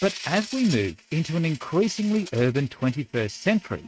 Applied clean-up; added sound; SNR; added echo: neural mask model RNNoise.